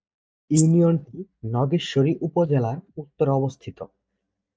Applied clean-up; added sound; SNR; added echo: neural mask model DeepFilterNet 3.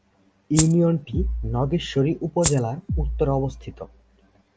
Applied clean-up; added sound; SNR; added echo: none; Rattle (instrument) + Bass drum; 5 dB; none.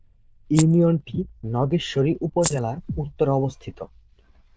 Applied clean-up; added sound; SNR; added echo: neural diffusion model UNIVERSE++.